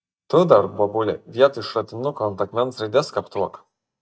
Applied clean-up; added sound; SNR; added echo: neural mask model DeepFilterNet 3.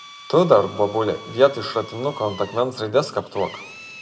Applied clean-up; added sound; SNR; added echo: none; Drill; 19 dB; reverberation time 0.9 s.